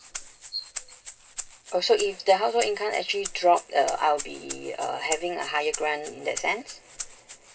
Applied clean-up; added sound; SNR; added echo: none; Rattle (instrument); 12 dB; reverberation time 0.2 s.